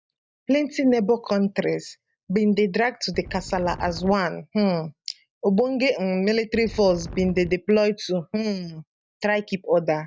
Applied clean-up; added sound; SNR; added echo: neural mask model DeepFilterNet 3.